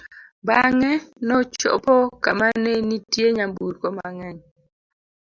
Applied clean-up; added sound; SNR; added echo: none; none; none; none.